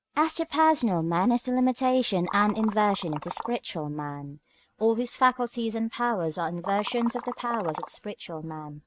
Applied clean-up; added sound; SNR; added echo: neural mask model RNNoise.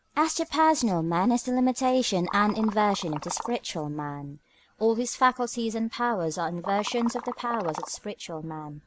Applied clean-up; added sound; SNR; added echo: none; Liquid; 10 dB; none.